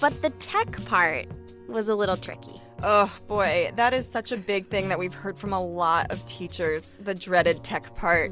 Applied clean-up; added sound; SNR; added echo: none; none; none; none.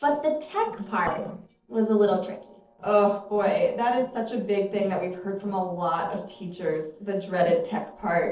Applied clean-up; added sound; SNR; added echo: neural separator model SepFormer DNS4.